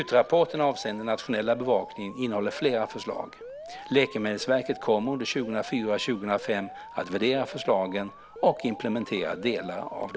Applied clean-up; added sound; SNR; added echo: none; Alarm; 16 dB; none.